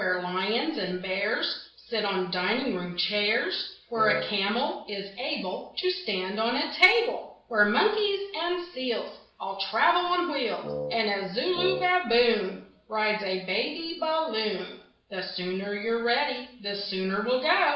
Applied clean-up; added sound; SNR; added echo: neural separator model SepFormer DNS4.